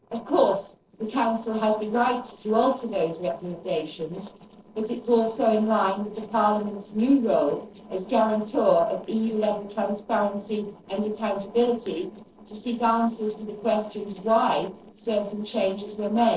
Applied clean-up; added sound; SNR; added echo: neural separator model SepFormer DNS4.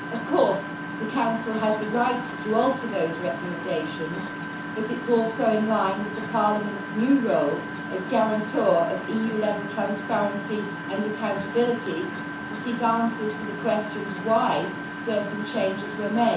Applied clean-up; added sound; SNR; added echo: none; Engine; 7 dB; reverberation time 0.9 s.